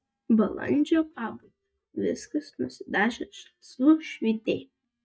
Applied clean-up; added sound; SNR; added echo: neural mask model DeepFilterNet 3.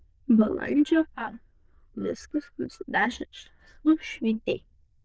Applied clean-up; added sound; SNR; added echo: neural diffusion model UNIVERSE++.